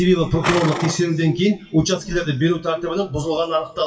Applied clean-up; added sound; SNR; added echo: classical method WPE with log-MMSE.